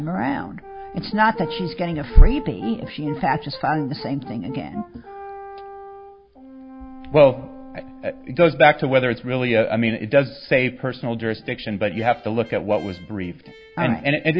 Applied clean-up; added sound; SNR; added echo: none; Brass instrument; 18 dB; none.